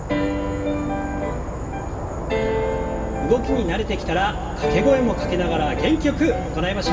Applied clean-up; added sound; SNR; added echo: none; Insect / Frog; 5 dB; reverberation time 2.2 s.